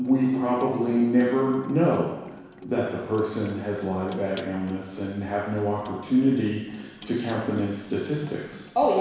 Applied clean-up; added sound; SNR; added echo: none; Sink (filling or washing) / Water tap, faucet; 16 dB; reverberation time 1.1 s.